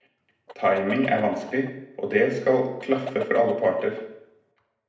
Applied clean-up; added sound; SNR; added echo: none; Chicken, rooster; 15 dB; reverberation time 0.7 s.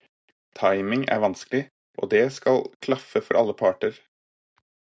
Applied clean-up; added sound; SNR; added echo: none; none; none; none.